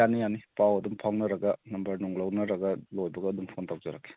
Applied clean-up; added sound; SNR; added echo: none; none; none; none.